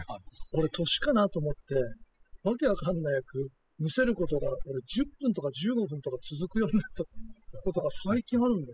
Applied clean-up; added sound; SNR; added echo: classical method spectral subtraction.